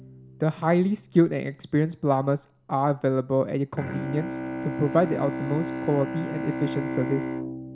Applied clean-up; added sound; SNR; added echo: none; Bowed string instrument; 8 dB; none.